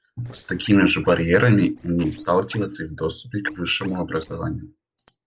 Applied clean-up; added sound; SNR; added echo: neural separator model SepFormer DNS4.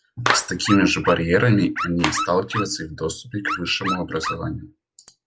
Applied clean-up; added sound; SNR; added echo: none; Dog + Clapping; 6 dB; none.